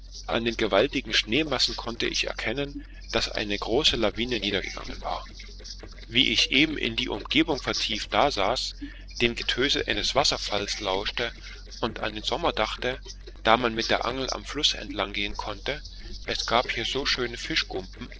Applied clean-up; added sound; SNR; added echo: neural separator model SepFormer DNS4.